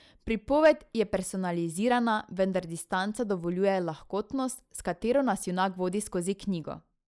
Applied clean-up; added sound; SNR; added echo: neural mask model Resemble Enhance denoiser.